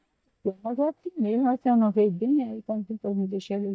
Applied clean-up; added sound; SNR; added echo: neural mask model DeepFilterNet 3.